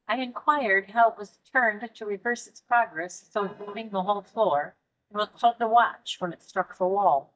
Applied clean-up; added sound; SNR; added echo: neural mask model DeepFilterNet 3.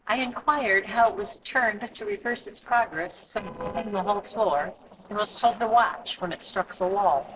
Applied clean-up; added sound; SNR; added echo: neural separator model SepFormer DNS4.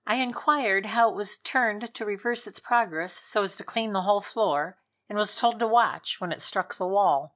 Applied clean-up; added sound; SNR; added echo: none; none; none; none.